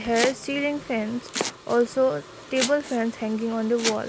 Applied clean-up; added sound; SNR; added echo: none; Domestic sounds, home sounds; 9 dB; none.